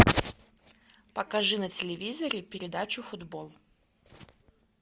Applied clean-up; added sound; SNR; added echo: none; none; none; none.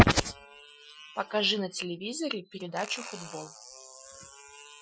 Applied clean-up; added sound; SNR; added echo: classical method Wiener filter.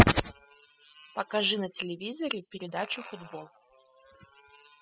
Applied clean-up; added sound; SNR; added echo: classical method spectral subtraction.